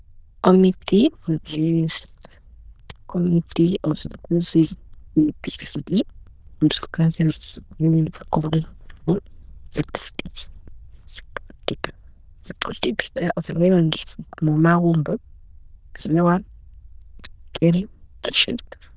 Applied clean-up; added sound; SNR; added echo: neural diffusion model UNIVERSE++.